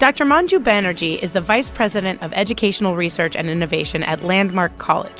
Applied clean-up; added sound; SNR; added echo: none; none; none; none.